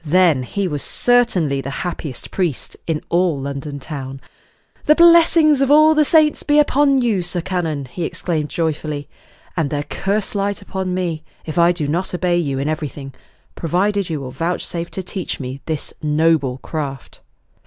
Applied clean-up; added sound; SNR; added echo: none; none; none; none.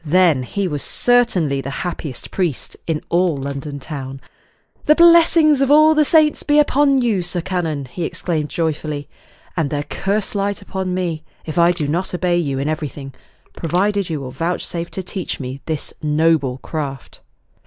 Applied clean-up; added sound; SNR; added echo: neural mask model Resemble Enhance denoiser.